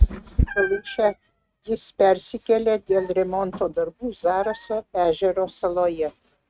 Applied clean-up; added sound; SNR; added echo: neural mask model RNNoise.